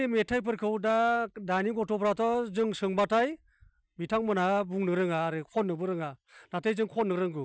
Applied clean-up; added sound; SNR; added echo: none; none; none; none.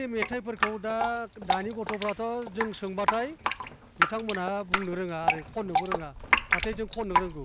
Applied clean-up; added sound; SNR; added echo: none; Drip; -2 dB; none.